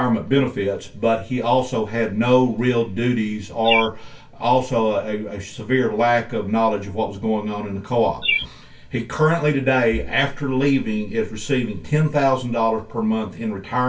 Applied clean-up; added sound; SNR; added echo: none; Bird; 7 dB; reverberation time 0.2 s.